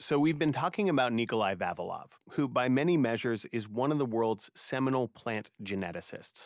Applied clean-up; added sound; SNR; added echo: none; none; none; none.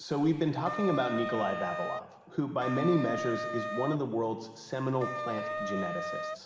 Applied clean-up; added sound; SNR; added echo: none; Wind instrument, woodwind instrument; 4 dB; reverberation time 1.6 s.